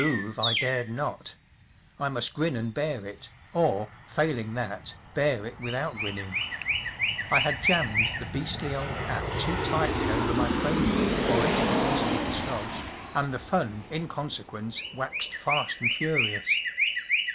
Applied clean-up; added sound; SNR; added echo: none; Aircraft + Chirp, tweet; -1 dB; none.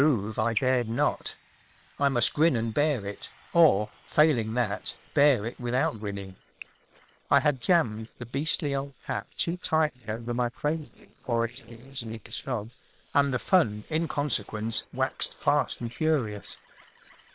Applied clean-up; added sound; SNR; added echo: neural separator model SepFormer WHAM!.